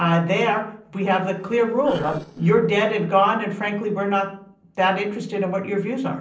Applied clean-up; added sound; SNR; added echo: neural separator model SepFormer DNS4.